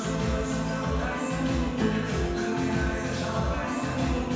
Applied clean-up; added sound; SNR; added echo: none; Piano; 12 dB; reverberation time 1.2 s.